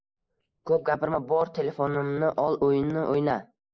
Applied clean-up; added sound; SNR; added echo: neural mask model Resemble Enhance denoiser.